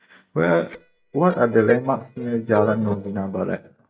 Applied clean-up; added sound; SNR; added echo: neural mask model DeepFilterNet 3.